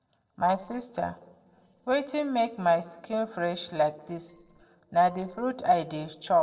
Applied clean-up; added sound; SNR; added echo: neural separator model SepFormer DNS4.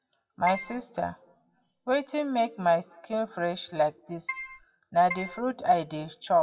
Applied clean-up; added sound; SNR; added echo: classical method WPE with log-MMSE.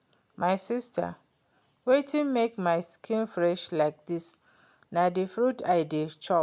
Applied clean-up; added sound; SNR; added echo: none; none; none; none.